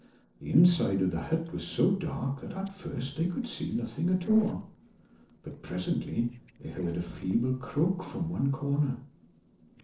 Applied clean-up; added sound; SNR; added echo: neural separator model SepFormer DNS4.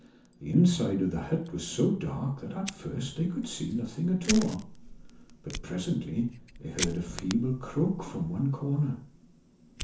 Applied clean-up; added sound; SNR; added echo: none; Fire; 13 dB; reverberation time 0.9 s.